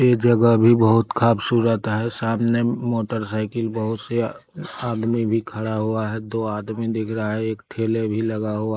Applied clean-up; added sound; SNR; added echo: neural mask model Resemble Enhance denoiser.